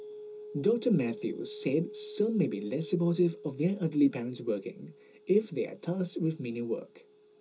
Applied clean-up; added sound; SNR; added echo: none; Telephone; 17 dB; reverberation time 0.2 s.